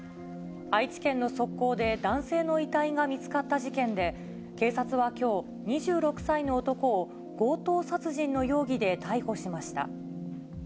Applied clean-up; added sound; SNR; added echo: none; none; none; none.